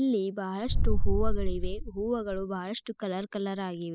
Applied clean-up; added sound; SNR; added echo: classical method spectral subtraction.